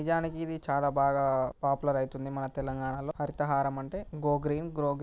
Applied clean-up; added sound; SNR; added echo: none; none; none; none.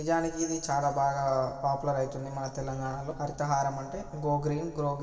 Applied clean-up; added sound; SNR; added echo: none; none; none; reverberation time 2.3 s.